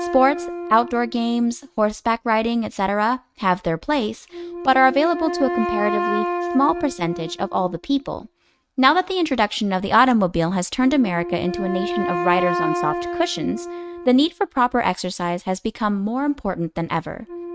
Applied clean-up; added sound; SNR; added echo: neural mask model RNNoise.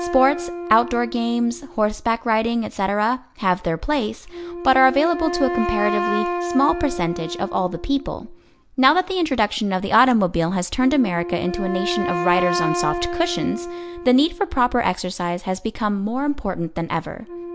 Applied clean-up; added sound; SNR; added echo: none; Wind instrument, woodwind instrument; 8 dB; none.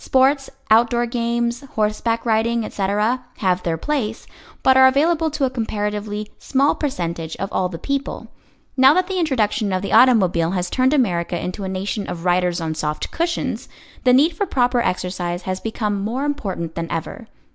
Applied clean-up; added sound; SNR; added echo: none; none; none; none.